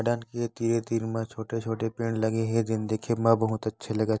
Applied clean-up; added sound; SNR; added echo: none; none; none; none.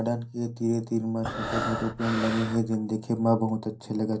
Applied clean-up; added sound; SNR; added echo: none; Breathing; 5 dB; reverberation time 0.3 s.